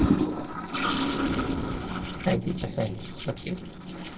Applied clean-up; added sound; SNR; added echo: neural separator model SepFormer DNS4.